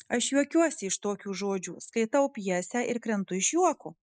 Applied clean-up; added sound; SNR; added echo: neural mask model Resemble Enhance denoiser.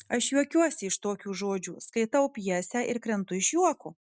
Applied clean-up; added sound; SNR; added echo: none; none; none; none.